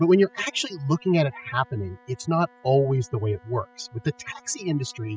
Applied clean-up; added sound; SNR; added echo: classical method spectral subtraction.